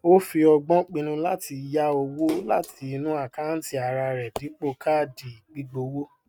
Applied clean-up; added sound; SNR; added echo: neural mask model RNNoise.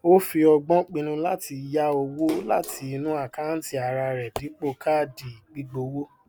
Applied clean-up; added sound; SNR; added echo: none; Splash, splatter; 17 dB; none.